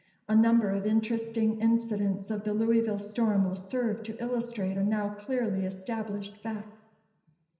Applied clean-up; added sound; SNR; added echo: none; none; none; reverberation time 0.9 s.